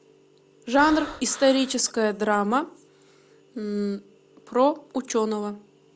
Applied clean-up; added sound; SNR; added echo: none; Breathing; 13 dB; none.